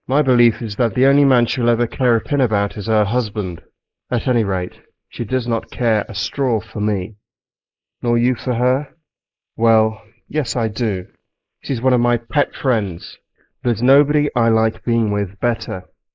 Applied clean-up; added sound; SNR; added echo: neural mask model Resemble Enhance denoiser.